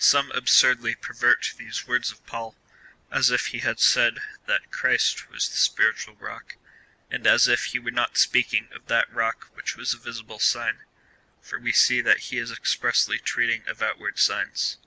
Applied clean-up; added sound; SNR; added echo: none; none; none; none.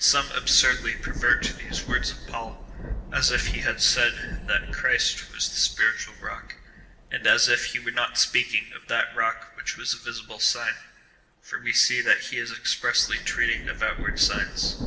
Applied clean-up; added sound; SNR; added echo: none; Thunder / Rain; 11 dB; reverberation time 0.9 s.